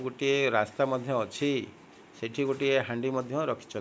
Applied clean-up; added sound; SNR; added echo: none; none; none; none.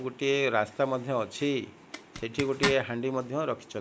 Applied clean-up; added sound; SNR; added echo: none; Zipper (clothing); 6 dB; none.